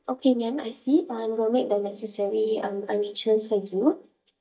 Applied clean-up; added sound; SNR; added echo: neural mask model DeepFilterNet 3.